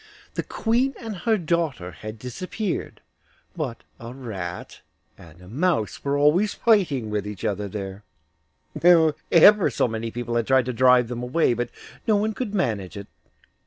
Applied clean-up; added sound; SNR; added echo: none; none; none; none.